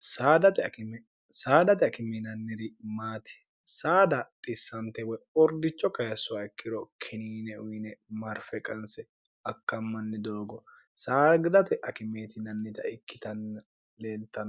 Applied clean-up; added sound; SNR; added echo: none; none; none; none.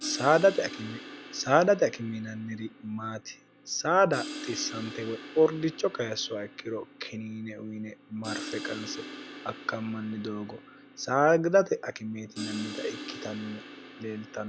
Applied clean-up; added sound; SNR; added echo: none; Crash cymbal; 14 dB; none.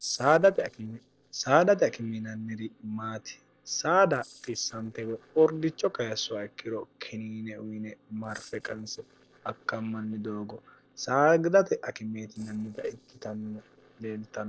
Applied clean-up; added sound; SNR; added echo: neural separator model SepFormer DNS4.